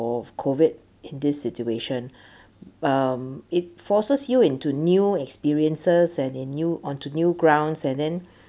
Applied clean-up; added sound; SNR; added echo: none; none; none; none.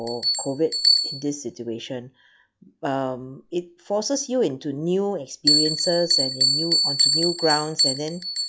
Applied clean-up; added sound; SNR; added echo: classical method log-MMSE.